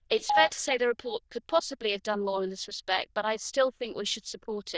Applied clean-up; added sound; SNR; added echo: neural diffusion model UNIVERSE++.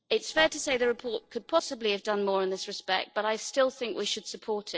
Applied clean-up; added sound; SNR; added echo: neural separator model SepFormer DNS4.